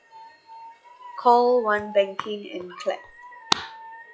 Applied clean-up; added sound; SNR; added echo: classical method log-MMSE.